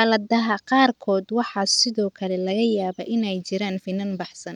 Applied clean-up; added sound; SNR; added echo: none; none; none; none.